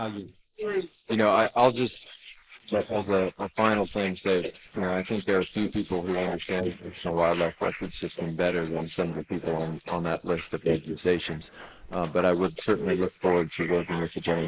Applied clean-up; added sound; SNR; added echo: neural mask model Resemble Enhance denoiser.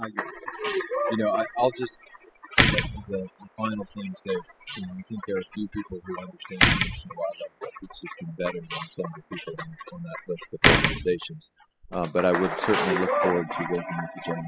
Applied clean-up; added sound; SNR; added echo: classical method spectral subtraction.